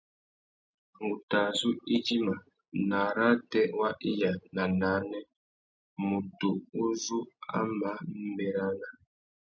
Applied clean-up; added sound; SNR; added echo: none; none; none; none.